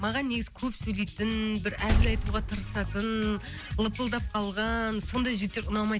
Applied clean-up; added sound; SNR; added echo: none; Liquid; 2 dB; none.